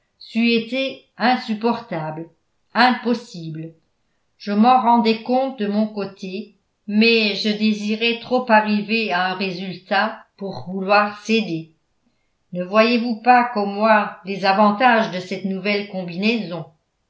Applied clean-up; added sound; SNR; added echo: none; none; none; none.